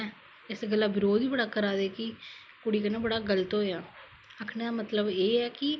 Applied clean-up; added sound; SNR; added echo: none; none; none; none.